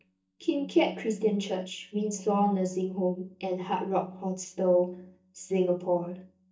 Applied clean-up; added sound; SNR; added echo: neural mask model DeepFilterNet 3.